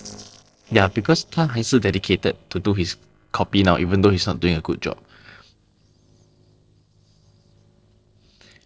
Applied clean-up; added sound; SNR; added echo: neural separator model SepFormer DNS4.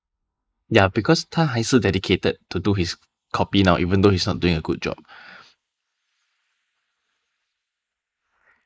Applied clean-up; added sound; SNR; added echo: neural mask model Resemble Enhance denoiser.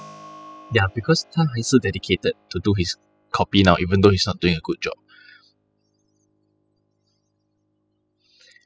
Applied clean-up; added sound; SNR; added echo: classical method spectral subtraction.